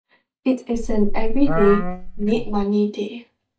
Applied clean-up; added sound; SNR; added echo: neural mask model DeepFilterNet 3.